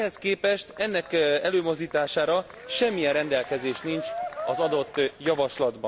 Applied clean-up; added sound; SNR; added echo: none; Cheering; 13 dB; none.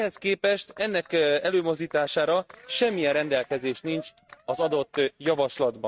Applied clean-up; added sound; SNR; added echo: neural mask model RNNoise.